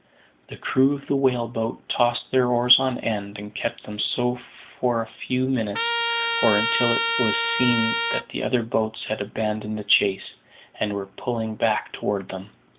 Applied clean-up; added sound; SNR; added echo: none; Trumpet; -1 dB; none.